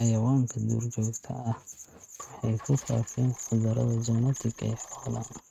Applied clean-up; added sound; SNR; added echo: neural mask model RNNoise.